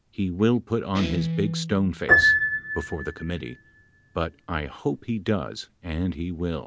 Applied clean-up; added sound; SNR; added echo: none; Piano + Guitar; 1 dB; none.